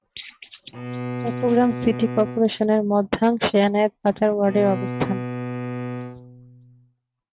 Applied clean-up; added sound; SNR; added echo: neural mask model RNNoise.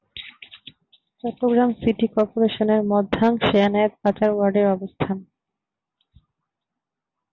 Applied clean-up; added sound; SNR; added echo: none; none; none; none.